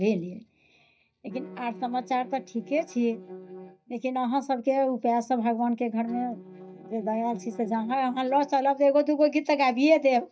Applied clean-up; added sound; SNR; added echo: neural mask model DeepFilterNet 3.